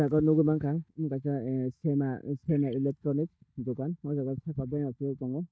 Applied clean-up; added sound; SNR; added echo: neural mask model DeepFilterNet 3.